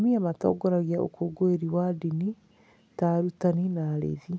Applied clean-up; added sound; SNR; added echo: none; none; none; none.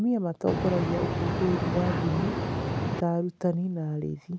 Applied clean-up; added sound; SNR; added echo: none; Boat, Water vehicle; 0 dB; none.